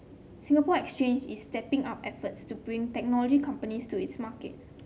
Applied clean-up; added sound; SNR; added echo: none; none; none; none.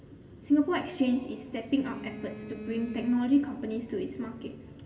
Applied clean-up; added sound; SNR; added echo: none; Telephone; 17 dB; reverberation time 1.7 s.